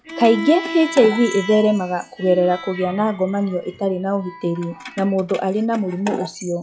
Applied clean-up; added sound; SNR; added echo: classical method log-MMSE.